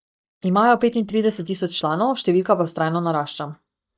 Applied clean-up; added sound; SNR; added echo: neural mask model DeepFilterNet 3.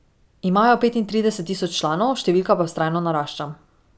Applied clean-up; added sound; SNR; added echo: none; none; none; none.